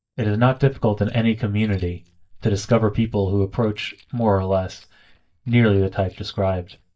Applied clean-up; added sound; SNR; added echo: neural mask model DeepFilterNet 3.